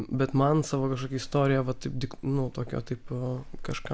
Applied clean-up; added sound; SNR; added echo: none; none; none; none.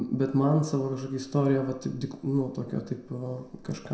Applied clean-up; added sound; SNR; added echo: none; none; none; reverberation time 0.6 s.